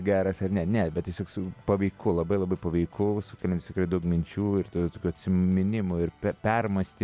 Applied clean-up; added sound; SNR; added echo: none; none; none; none.